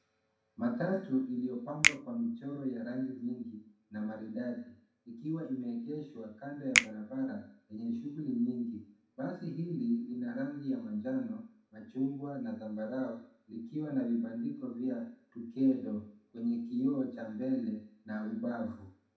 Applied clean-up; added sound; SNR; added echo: none; Finger snapping; 0 dB; reverberation time 0.6 s.